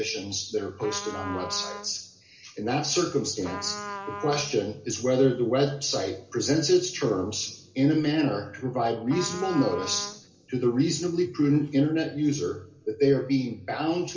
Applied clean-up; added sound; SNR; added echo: none; Trumpet; 12 dB; reverberation time 0.7 s.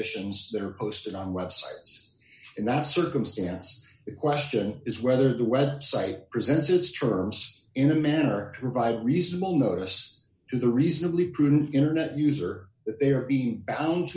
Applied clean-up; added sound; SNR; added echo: none; none; none; none.